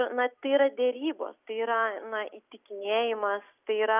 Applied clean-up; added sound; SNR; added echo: none; none; none; none.